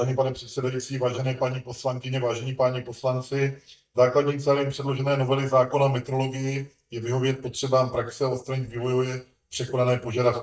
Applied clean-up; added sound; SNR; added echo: neural mask model DeepFilterNet 3.